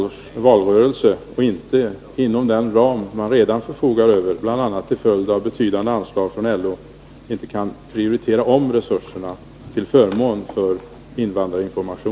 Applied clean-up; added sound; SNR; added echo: none; none; none; none.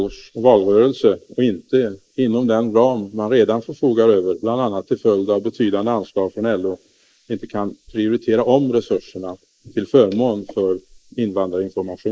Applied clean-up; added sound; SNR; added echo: neural mask model Resemble Enhance denoiser.